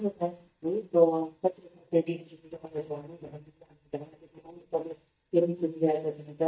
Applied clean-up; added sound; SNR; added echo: neural mask model DeepFilterNet 3.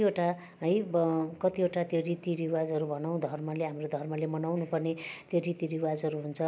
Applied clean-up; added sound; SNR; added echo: none; none; none; none.